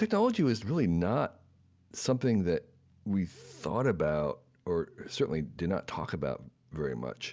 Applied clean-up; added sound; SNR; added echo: none; none; none; none.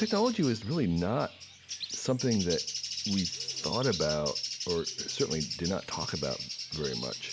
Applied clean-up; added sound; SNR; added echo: none; Bird; 6 dB; none.